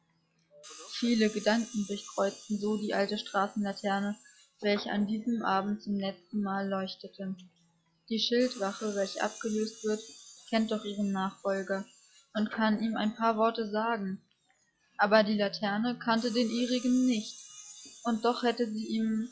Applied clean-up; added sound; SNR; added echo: classical method log-MMSE.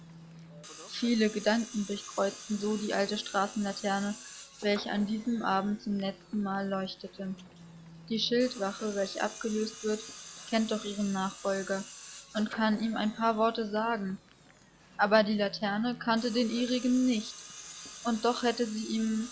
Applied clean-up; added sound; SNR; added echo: none; Tools; 16 dB; none.